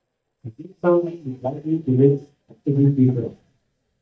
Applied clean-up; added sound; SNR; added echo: neural mask model DeepFilterNet 3.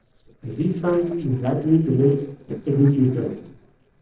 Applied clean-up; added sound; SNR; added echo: neural separator model SepFormer DNS4.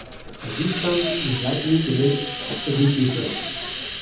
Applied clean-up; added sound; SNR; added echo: none; Hiss; 1 dB; reverberation time 0.6 s.